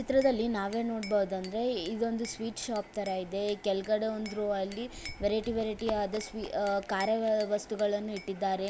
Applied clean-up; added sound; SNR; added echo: none; Glass / Bell + Run; 19 dB; none.